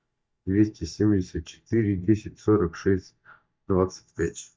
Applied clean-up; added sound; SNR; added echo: neural mask model DeepFilterNet 3.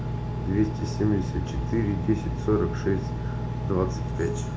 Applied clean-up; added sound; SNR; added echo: none; Engine; 1 dB; reverberation time 0.3 s.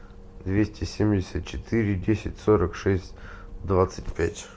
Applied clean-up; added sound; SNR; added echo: none; none; none; none.